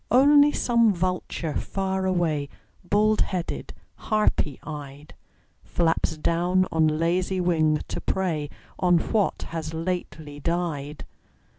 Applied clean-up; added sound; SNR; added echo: none; none; none; none.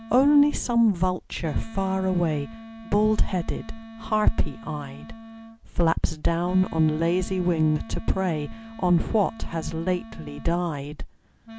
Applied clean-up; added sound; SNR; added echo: none; Wind instrument, woodwind instrument; 18 dB; none.